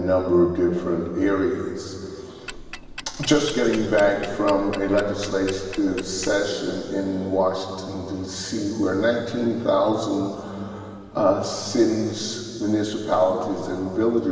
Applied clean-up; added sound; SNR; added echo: none; Tick-tock; 14 dB; reverberation time 2.7 s.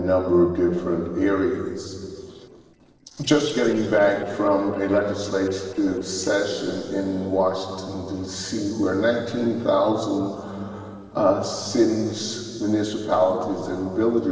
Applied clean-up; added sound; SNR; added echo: neural separator model SepFormer DNS4.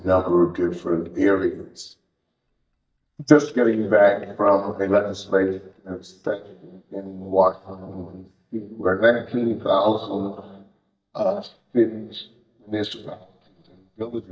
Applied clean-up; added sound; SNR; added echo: neural mask model DeepFilterNet 3.